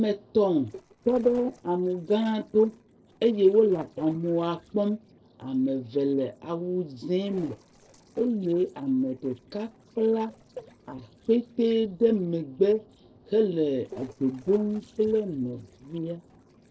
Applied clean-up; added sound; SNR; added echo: neural separator model SepFormer DNS4.